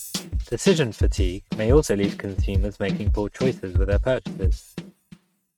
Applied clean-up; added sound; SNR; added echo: neural mask model RNNoise.